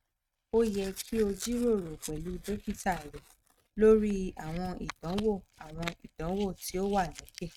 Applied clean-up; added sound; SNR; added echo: neural mask model RNNoise.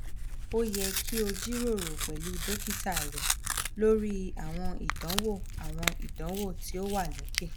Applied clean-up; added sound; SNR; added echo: none; Tearing; 0 dB; none.